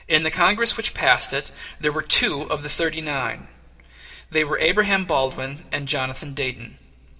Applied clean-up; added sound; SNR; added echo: none; none; none; reverberation time 1.2 s.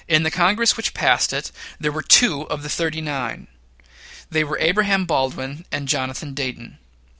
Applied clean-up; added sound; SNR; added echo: none; none; none; none.